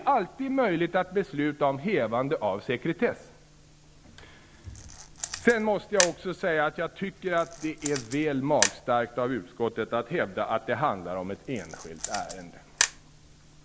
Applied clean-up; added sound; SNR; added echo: none; Camera; 7 dB; none.